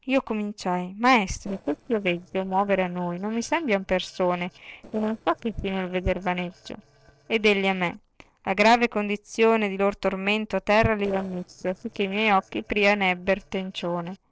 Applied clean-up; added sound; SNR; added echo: neural separator model SepFormer DNS4.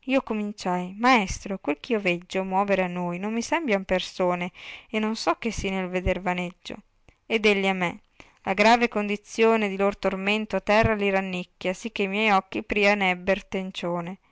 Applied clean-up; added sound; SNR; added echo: none; none; none; none.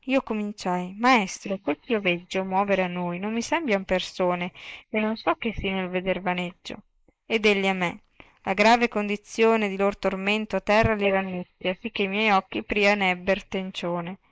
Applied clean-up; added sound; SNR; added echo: neural mask model Resemble Enhance denoiser.